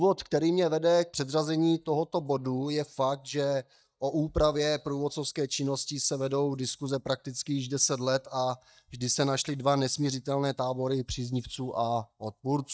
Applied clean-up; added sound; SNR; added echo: neural mask model DeepFilterNet 3.